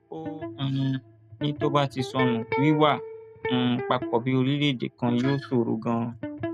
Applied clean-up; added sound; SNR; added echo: none; Electric guitar; 8 dB; none.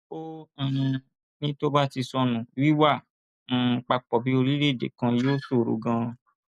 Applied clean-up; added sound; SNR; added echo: none; none; none; none.